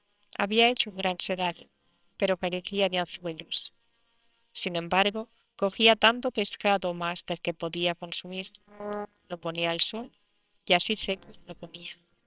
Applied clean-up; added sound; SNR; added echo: neural separator model SepFormer WHAMR!.